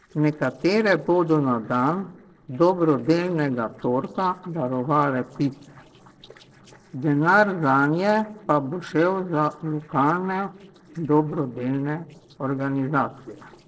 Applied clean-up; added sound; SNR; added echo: neural separator model SepFormer DNS4.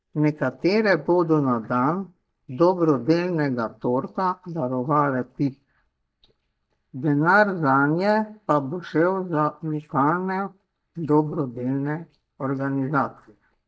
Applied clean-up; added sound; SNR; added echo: neural mask model DeepFilterNet 3.